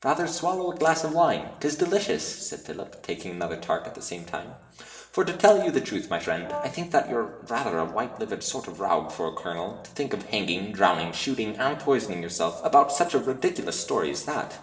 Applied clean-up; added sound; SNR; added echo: none; Brass instrument; 10 dB; reverberation time 0.8 s.